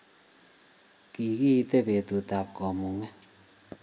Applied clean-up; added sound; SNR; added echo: none; none; none; reverberation time 0.8 s.